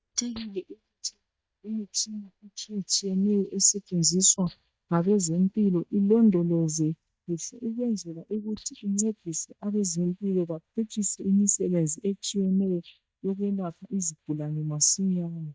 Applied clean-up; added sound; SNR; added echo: neural mask model DeepFilterNet 3.